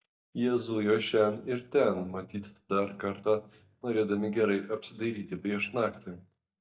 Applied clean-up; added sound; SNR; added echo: neural mask model DeepFilterNet 3.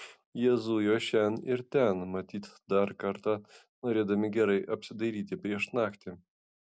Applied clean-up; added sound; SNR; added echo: none; none; none; none.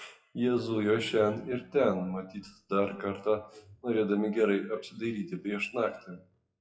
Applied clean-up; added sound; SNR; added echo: classical method WPE with log-MMSE.